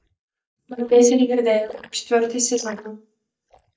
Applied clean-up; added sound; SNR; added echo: neural mask model DeepFilterNet 3.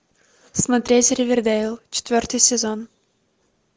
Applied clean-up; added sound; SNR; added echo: none; none; none; none.